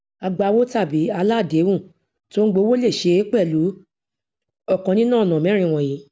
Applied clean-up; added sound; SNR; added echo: none; none; none; none.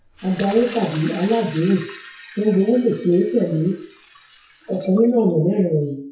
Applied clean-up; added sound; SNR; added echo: classical method WPE with log-MMSE.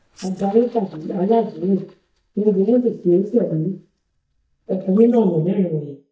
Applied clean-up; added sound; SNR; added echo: neural mask model DeepFilterNet 3.